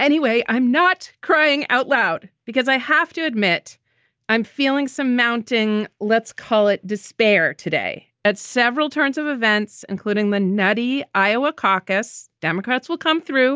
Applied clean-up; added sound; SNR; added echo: none; none; none; none.